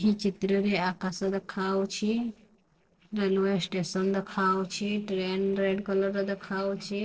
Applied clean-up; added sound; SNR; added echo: neural separator model SepFormer DNS4.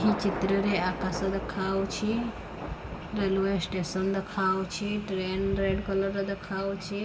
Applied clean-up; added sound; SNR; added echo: none; Thunder; 10 dB; reverberation time 2.0 s.